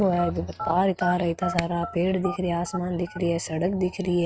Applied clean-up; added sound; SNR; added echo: neural mask model RNNoise.